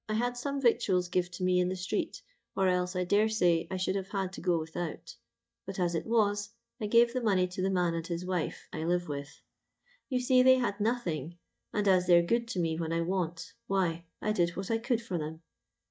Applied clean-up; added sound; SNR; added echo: neural mask model DeepFilterNet 3.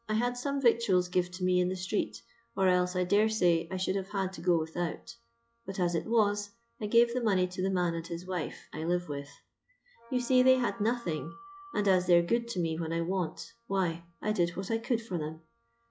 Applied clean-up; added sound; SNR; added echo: classical method log-MMSE.